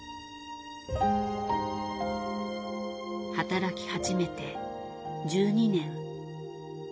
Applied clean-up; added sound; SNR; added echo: none; none; none; none.